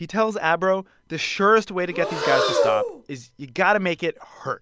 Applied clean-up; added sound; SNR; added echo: none; Breathing; 4 dB; none.